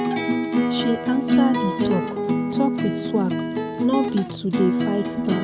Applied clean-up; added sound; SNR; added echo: none; Acoustic guitar; -3 dB; none.